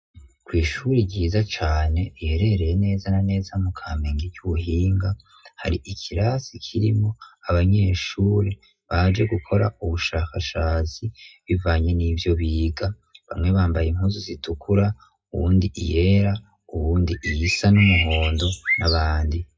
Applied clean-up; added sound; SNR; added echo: classical method WPE with log-MMSE.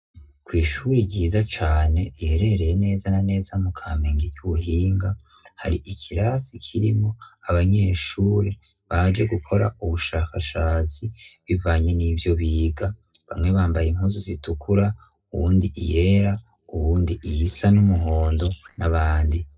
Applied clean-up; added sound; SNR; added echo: neural separator model SepFormer DNS4.